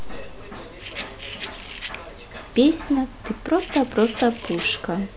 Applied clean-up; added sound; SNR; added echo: none; Rattle; 13 dB; none.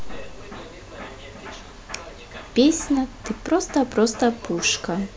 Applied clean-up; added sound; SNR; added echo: none; none; none; none.